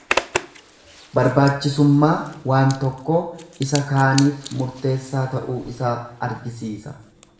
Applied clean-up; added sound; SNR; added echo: none; Zipper (clothing); 12 dB; reverberation time 0.7 s.